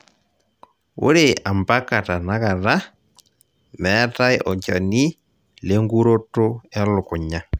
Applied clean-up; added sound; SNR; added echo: none; none; none; none.